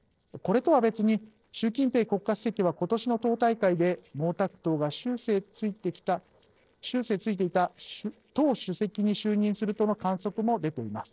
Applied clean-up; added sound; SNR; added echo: neural separator model SepFormer DNS4.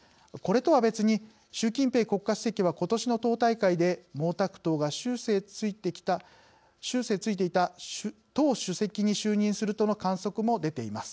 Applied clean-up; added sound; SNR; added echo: none; none; none; none.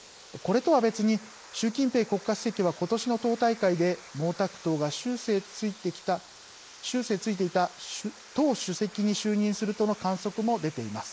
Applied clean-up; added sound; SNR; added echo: neural mask model Resemble Enhance denoiser.